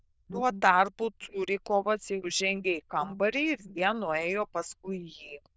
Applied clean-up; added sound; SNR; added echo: neural diffusion model UNIVERSE++.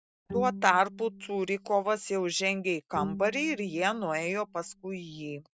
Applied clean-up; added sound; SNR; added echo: neural mask model RNNoise.